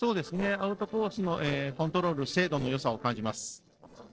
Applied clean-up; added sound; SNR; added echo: neural separator model SepFormer DNS4.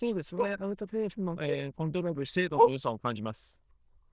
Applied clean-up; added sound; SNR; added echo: neural diffusion model UNIVERSE++.